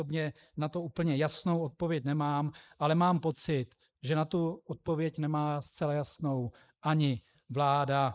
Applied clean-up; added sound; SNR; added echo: neural mask model Resemble Enhance denoiser.